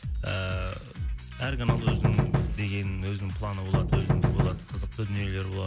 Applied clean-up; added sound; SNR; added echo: none; Knock; -3 dB; none.